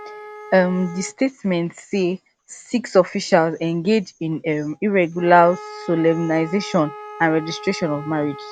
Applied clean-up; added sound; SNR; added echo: none; Wind instrument, woodwind instrument; 18 dB; none.